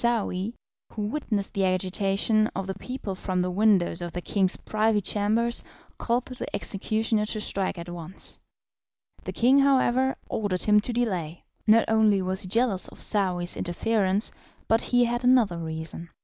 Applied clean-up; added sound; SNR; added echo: none; none; none; none.